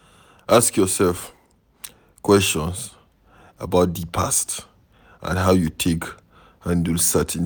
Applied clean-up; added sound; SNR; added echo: none; none; none; none.